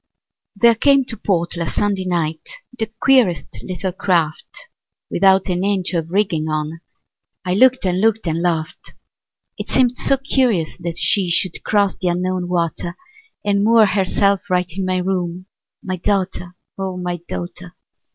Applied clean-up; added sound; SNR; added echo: none; none; none; none.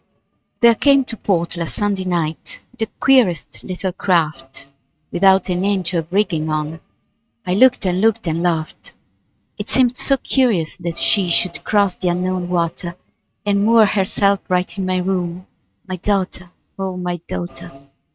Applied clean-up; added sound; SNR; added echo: neural mask model RNNoise.